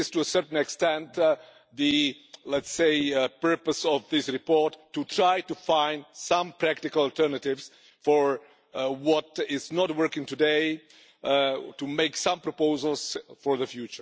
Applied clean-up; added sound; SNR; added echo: none; Knock; 19 dB; none.